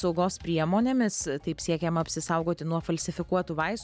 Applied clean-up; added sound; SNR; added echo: none; none; none; none.